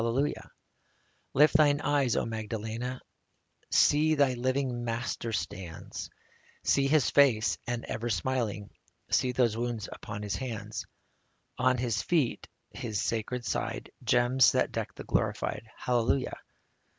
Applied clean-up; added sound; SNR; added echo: none; none; none; none.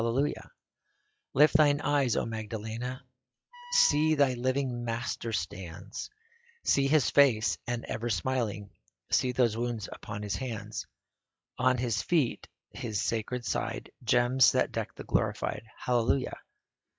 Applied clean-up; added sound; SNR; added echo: classical method log-MMSE.